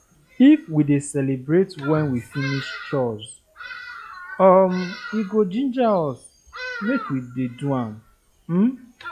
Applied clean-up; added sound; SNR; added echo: classical method log-MMSE.